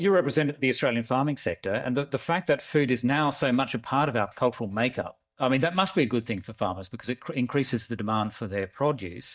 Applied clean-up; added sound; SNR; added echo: neural mask model DeepFilterNet 3.